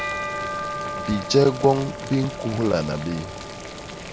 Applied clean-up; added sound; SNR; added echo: none; Bell + Boiling; 7 dB; none.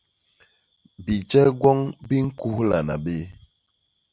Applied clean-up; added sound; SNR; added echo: none; none; none; none.